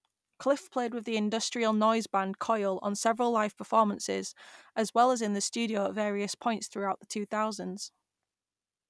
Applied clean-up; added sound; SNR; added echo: none; none; none; none.